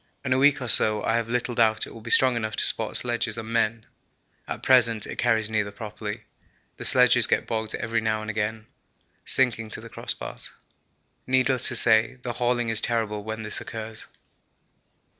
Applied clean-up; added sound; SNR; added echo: none; none; none; none.